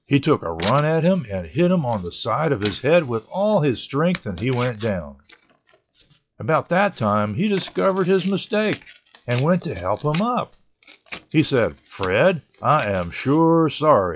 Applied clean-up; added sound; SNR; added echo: classical method log-MMSE.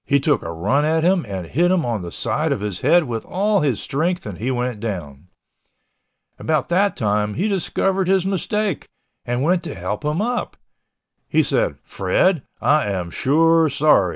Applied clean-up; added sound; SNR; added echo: none; none; none; none.